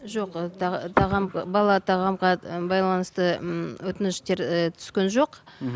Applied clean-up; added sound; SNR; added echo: none; none; none; none.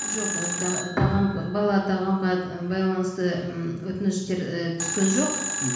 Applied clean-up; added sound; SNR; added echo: none; Telephone; 7 dB; reverberation time 1.1 s.